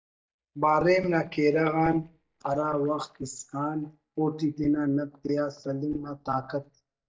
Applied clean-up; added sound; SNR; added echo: neural mask model DeepFilterNet 3.